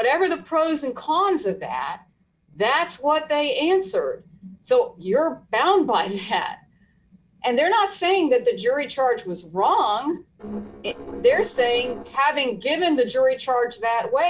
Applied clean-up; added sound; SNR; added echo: neural separator model SepFormer DNS4.